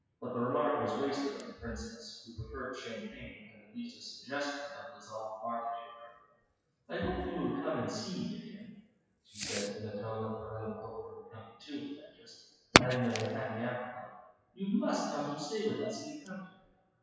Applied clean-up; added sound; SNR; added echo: classical method WPE with log-MMSE.